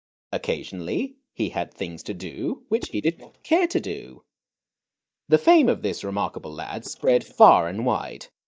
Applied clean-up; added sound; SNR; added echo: neural mask model DeepFilterNet 3.